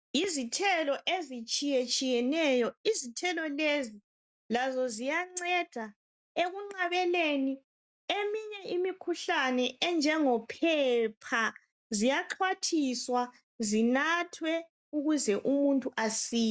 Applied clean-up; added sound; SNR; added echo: none; none; none; none.